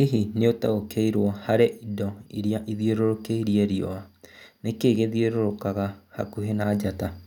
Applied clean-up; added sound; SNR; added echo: none; none; none; none.